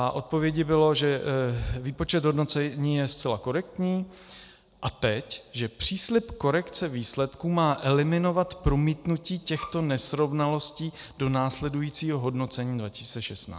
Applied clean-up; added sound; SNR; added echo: none; Bowed string instrument; 16 dB; none.